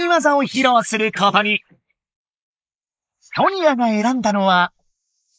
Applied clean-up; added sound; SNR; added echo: neural mask model Resemble Enhance denoiser.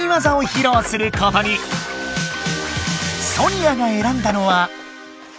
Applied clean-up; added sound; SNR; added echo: none; Wind instrument, woodwind instrument; 17 dB; none.